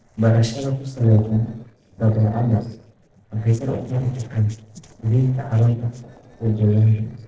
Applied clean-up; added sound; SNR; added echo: neural separator model SepFormer DNS4.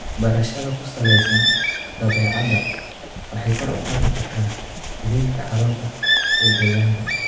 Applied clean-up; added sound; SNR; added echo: none; Bird; 1 dB; reverberation time 0.8 s.